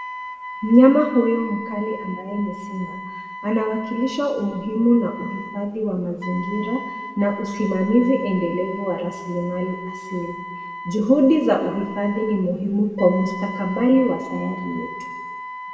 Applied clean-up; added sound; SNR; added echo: none; Wind instrument, woodwind instrument; 13 dB; reverberation time 1.1 s.